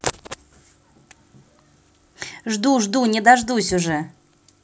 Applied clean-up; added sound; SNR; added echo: none; none; none; none.